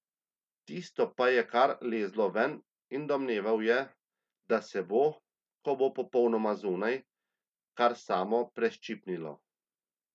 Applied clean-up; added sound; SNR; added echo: none; none; none; none.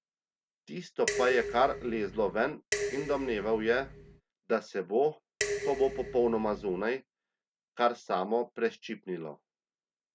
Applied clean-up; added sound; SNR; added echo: none; Dishes, pots, and pans; 5 dB; none.